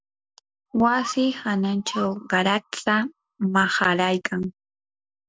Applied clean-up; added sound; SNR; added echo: none; Bird; 15 dB; none.